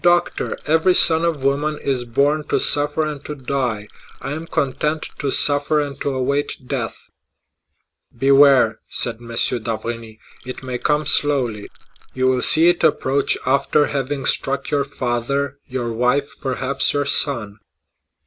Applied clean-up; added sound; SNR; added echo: none; Rattle / Rattle (instrument); 20 dB; none.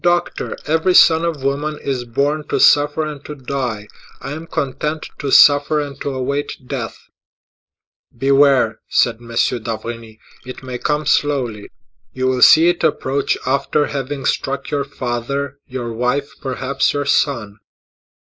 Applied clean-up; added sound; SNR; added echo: neural mask model Resemble Enhance denoiser.